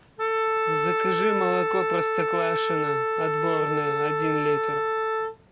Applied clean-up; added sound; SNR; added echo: none; Wind instrument, woodwind instrument; -5 dB; none.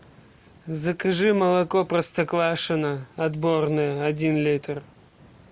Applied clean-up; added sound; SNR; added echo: none; none; none; none.